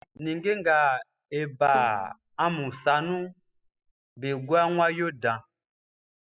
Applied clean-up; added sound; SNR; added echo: classical method spectral subtraction.